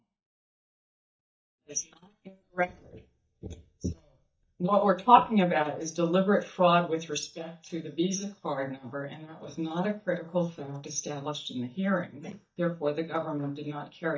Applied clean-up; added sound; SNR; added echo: neural mask model DeepFilterNet 3.